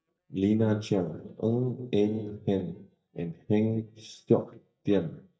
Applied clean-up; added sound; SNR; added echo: neural mask model DeepFilterNet 3.